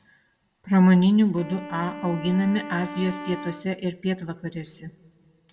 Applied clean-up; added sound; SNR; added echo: none; Wind instrument, woodwind instrument; 14 dB; reverberation time 1.2 s.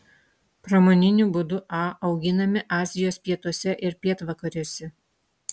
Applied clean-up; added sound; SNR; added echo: none; none; none; none.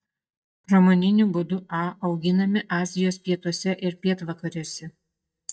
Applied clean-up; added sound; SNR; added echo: neural mask model DeepFilterNet 3.